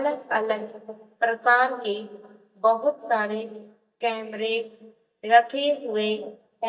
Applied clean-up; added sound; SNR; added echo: neural mask model DeepFilterNet 3.